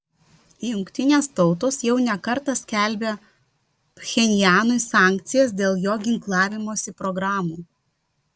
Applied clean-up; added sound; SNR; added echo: none; none; none; none.